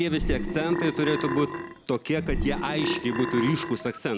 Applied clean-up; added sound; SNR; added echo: none; Burping, eructation; 3 dB; none.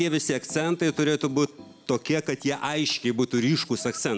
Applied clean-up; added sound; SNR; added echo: none; none; none; none.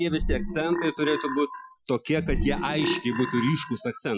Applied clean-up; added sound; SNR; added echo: classical method Wiener filter.